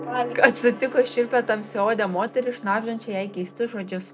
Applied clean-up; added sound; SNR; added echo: none; Gong; 17 dB; none.